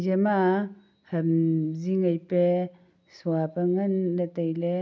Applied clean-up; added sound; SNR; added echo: none; none; none; none.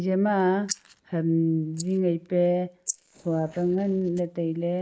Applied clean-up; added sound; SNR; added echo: neural mask model Resemble Enhance denoiser.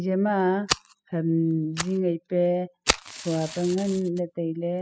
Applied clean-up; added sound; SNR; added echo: classical method spectral subtraction.